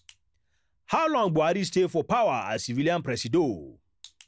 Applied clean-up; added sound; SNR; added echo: none; none; none; none.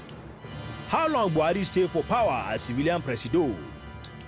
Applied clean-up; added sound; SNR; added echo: none; Musical instrument; 13 dB; none.